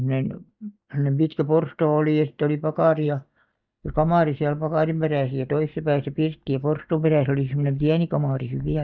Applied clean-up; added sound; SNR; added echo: neural mask model DeepFilterNet 3.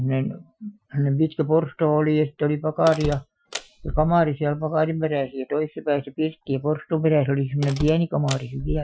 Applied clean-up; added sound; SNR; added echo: classical method Wiener filter.